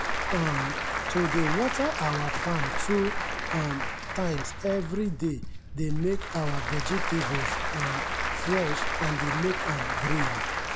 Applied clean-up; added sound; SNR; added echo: none; Applause / Crowd; -1 dB; none.